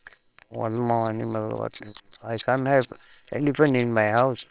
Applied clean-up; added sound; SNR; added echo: neural separator model SepFormer WHAMR!.